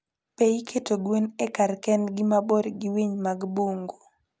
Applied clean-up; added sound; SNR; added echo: none; none; none; none.